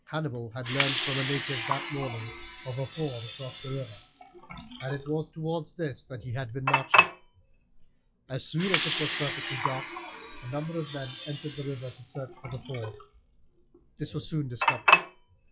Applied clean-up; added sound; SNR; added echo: classical method log-MMSE.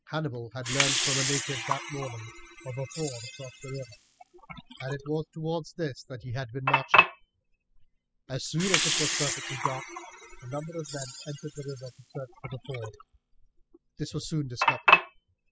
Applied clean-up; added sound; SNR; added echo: classical method spectral subtraction.